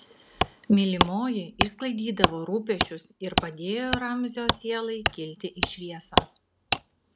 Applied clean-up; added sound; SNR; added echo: none; Wood; 0 dB; none.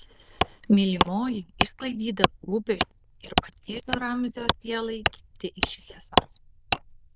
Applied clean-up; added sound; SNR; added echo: neural diffusion model UNIVERSE++.